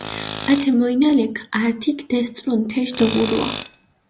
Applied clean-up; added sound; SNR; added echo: none; Tools; 13 dB; none.